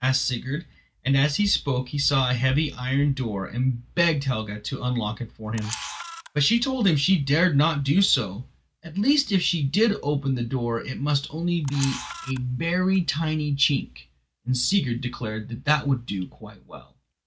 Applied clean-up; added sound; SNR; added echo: none; Camera; 14 dB; none.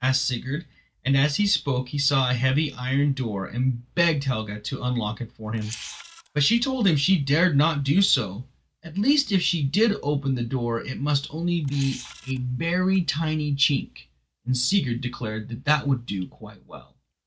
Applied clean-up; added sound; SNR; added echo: neural separator model SepFormer DNS4.